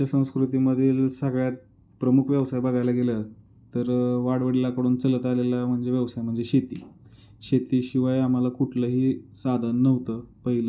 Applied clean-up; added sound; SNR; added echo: none; none; none; none.